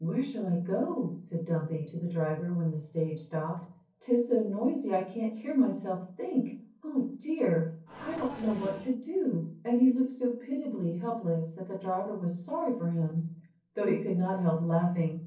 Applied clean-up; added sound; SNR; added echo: neural separator model SepFormer DNS4.